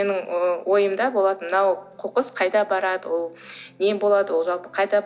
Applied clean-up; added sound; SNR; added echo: none; none; none; none.